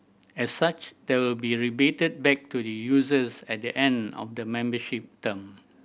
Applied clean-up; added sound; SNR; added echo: none; none; none; none.